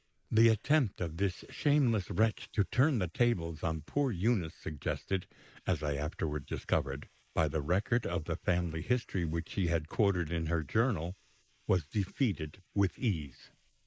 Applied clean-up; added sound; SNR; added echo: neural mask model Resemble Enhance denoiser.